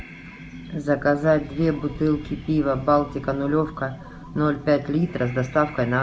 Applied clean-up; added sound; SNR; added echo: none; Breathing; 20 dB; none.